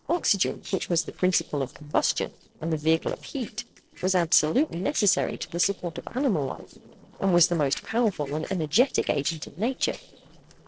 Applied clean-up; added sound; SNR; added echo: neural separator model SepFormer DNS4.